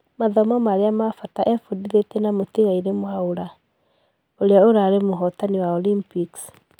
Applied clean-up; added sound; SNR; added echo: none; none; none; none.